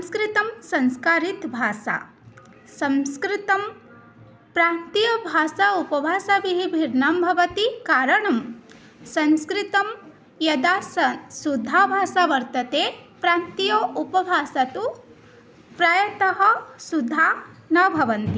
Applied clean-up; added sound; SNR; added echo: none; none; none; none.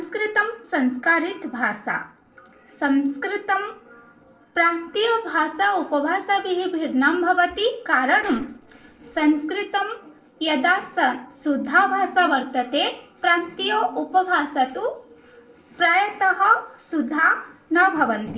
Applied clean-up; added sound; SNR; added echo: neural separator model SepFormer DNS4.